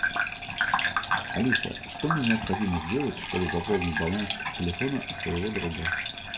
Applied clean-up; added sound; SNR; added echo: none; Bathtub (filling or washing) / Gurgling; 0 dB; reverberation time 0.6 s.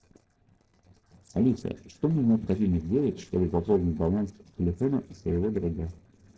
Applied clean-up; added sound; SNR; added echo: neural separator model SepFormer DNS4.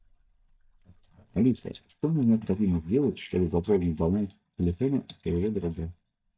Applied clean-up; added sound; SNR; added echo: neural mask model DeepFilterNet 3.